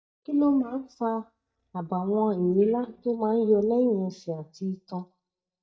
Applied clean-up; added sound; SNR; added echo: neural mask model DeepFilterNet 3.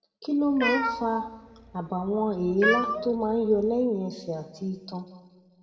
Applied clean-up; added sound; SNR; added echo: none; Cat; 4 dB; reverberation time 1.4 s.